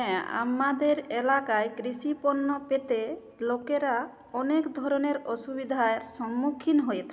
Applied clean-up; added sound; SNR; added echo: none; none; none; none.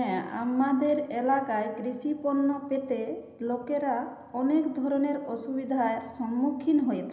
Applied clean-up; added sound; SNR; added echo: none; none; none; reverberation time 0.9 s.